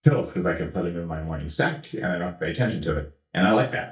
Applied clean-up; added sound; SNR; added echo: neural mask model DeepFilterNet 3.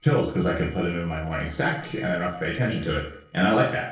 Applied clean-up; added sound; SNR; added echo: neural separator model SepFormer DNS4.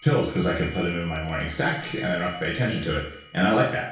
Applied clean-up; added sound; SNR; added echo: none; Bell; 17 dB; reverberation time 0.6 s.